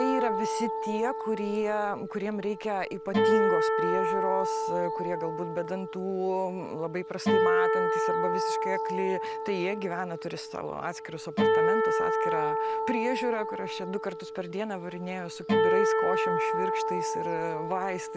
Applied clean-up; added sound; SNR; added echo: none; Acoustic guitar; -4 dB; none.